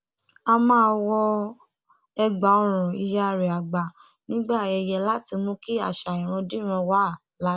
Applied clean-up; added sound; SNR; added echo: none; none; none; none.